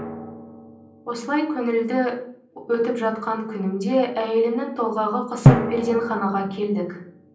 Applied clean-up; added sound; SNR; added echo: none; Drum; 2 dB; reverberation time 0.6 s.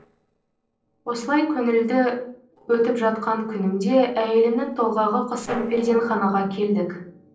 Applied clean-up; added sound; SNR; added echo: neural separator model SepFormer DNS4.